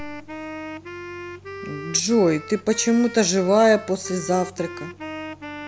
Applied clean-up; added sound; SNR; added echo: none; Wind instrument, woodwind instrument; 13 dB; none.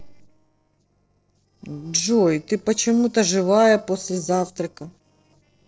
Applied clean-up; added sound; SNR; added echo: neural separator model SepFormer DNS4.